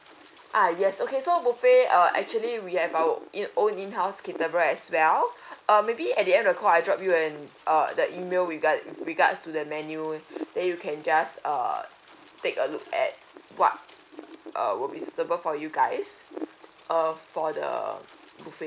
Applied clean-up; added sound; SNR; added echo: none; Wind; 20 dB; none.